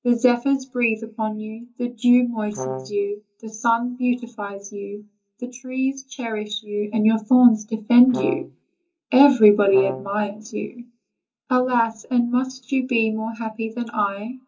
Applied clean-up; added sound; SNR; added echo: none; Brass instrument; 9 dB; reverberation time 0.3 s.